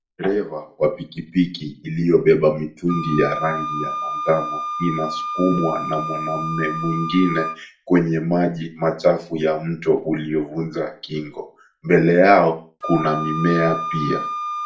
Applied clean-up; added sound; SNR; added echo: none; Wind instrument, woodwind instrument; 9 dB; reverberation time 0.3 s.